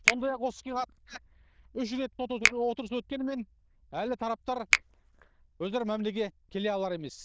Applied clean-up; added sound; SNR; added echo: neural diffusion model UNIVERSE++.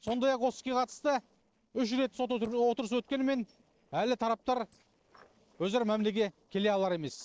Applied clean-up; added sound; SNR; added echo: neural separator model SepFormer DNS4.